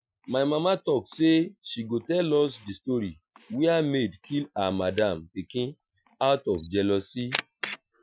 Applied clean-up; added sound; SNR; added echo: classical method Wiener filter.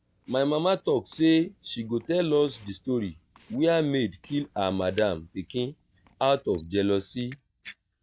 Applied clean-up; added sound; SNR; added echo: neural mask model DeepFilterNet 3.